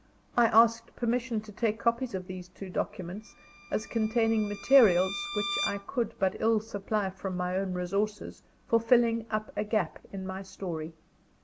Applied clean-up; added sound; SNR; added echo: none; Bowed string instrument; 11 dB; none.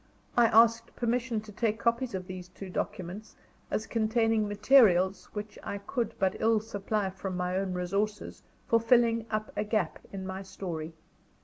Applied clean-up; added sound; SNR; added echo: none; none; none; none.